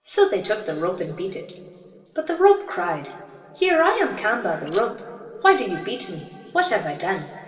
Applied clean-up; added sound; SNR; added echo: neural separator model SepFormer DNS4.